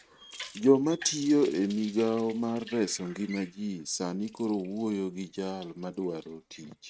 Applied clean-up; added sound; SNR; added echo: neural mask model RNNoise.